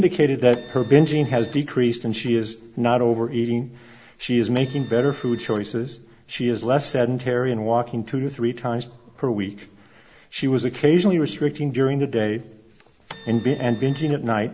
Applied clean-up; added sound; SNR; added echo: none; Printer; 20 dB; none.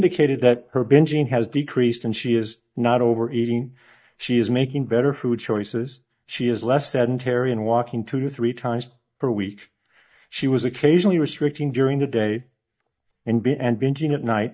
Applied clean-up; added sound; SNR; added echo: neural mask model DeepFilterNet 3.